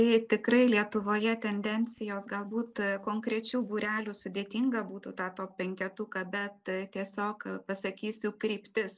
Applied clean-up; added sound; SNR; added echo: none; none; none; none.